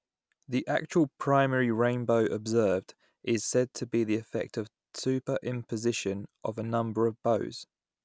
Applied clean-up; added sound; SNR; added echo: none; none; none; none.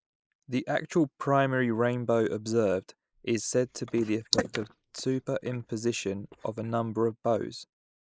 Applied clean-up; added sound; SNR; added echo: neural mask model Resemble Enhance denoiser.